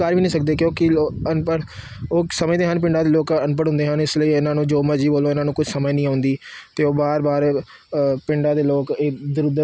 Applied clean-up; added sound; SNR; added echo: none; none; none; none.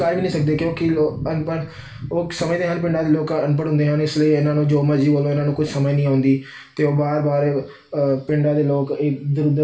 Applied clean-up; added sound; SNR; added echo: none; none; none; reverberation time 0.4 s.